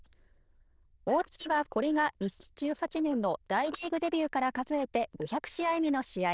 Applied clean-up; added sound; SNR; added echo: neural diffusion model UNIVERSE++.